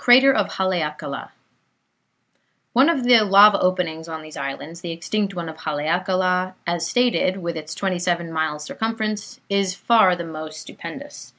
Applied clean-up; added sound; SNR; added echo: none; none; none; none.